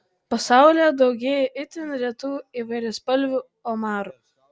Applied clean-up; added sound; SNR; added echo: none; none; none; none.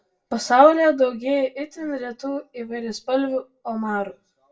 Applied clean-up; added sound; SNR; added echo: none; none; none; reverberation time 0.2 s.